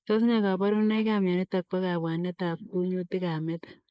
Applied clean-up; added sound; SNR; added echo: neural mask model Resemble Enhance denoiser.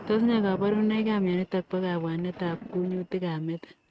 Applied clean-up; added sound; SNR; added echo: neural mask model RNNoise.